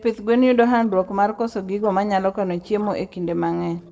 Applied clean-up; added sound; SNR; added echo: neural separator model SepFormer DNS4.